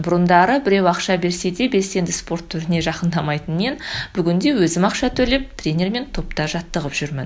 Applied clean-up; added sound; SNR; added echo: none; none; none; none.